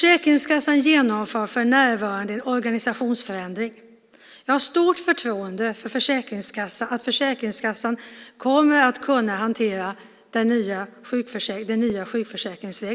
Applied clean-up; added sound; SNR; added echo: none; none; none; none.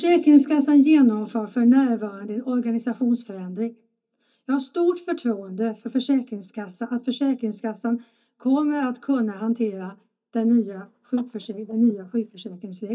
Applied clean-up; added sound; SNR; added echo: neural mask model DeepFilterNet 3.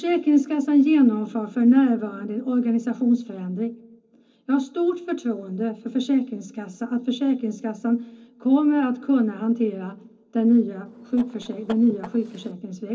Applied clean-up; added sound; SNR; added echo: neural separator model SepFormer DNS4.